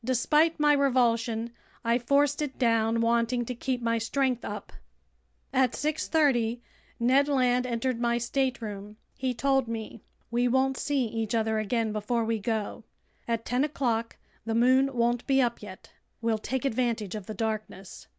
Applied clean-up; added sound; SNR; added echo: none; none; none; none.